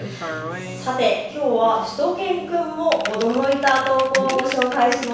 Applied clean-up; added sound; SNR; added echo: none; Typing; 11 dB; reverberation time 0.7 s.